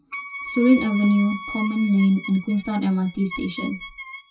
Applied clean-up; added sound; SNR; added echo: classical method WPE with log-MMSE.